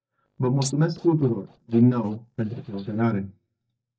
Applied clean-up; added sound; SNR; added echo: neural mask model DeepFilterNet 3.